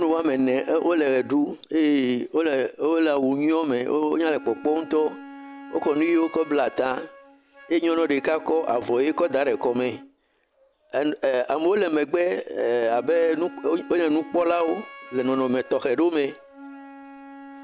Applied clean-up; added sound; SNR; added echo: none; Wind instrument, woodwind instrument; 20 dB; none.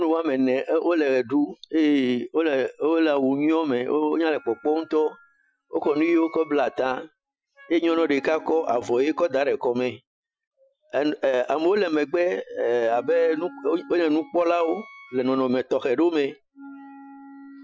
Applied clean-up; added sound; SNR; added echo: classical method Wiener filter.